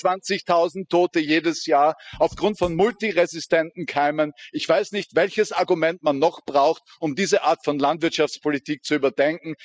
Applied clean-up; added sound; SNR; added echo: classical method spectral subtraction.